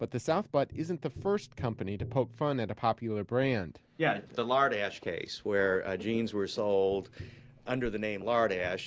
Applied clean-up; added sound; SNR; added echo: none; Tap; 18 dB; none.